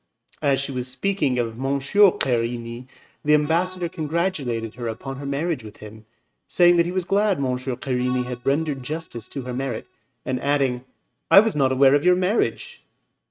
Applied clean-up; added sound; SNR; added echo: neural mask model RNNoise.